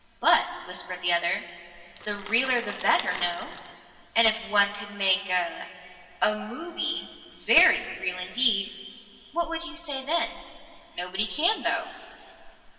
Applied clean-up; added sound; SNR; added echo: none; Crackle; 12 dB; reverberation time 2.3 s.